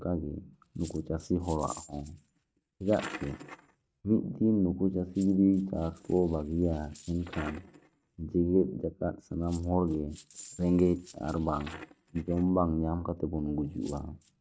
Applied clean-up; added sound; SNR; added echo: neural mask model RNNoise.